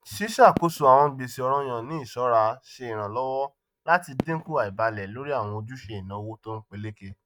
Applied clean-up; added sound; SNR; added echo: neural mask model RNNoise.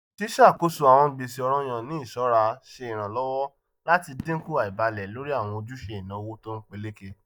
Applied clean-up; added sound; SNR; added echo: neural mask model DeepFilterNet 3.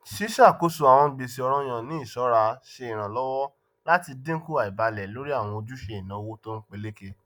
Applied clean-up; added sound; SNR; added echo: none; none; none; none.